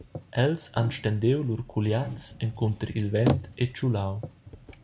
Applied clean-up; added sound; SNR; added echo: none; Bicycle; 9 dB; none.